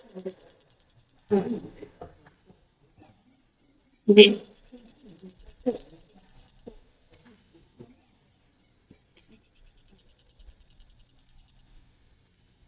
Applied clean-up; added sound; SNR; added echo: neural mask model DeepFilterNet 3.